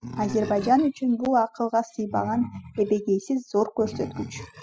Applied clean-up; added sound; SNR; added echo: classical method spectral subtraction.